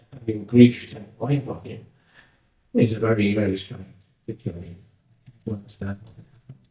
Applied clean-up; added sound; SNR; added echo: neural mask model DeepFilterNet 3.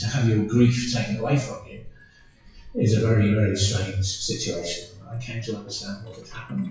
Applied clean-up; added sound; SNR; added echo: classical method WPE with log-MMSE.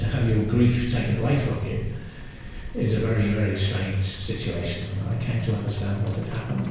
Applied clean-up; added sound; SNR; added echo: none; Truck; 12 dB; reverberation time 1.0 s.